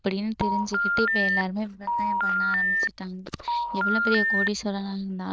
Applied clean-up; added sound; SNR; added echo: neural diffusion model UNIVERSE++.